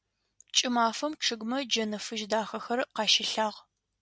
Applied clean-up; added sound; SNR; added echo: none; none; none; none.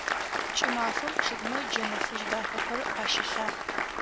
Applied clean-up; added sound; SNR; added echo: none; Applause; -4 dB; none.